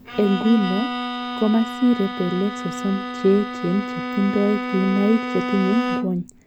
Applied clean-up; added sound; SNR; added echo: none; Bowed string instrument; 6 dB; none.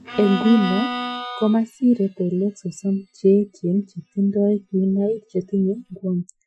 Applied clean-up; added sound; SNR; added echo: classical method Wiener filter.